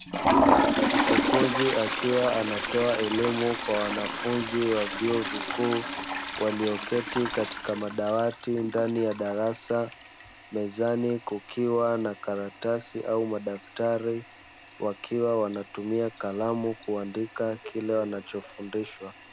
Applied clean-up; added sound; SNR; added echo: none; Toilet flush; 2 dB; none.